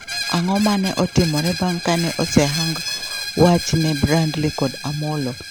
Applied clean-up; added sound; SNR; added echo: none; Screech; 9 dB; none.